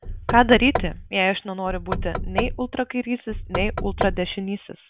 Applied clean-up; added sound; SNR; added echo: none; Knock / Wood; 5 dB; none.